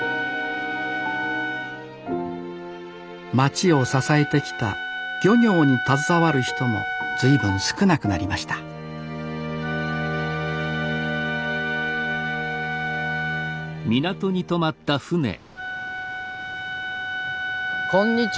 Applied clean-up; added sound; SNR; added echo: none; Wind instrument, woodwind instrument; 5 dB; none.